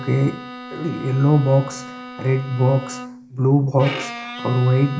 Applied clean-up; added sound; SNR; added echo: none; Bowed string instrument; 13 dB; reverberation time 0.4 s.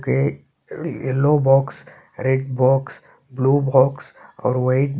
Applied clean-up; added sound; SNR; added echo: none; none; none; none.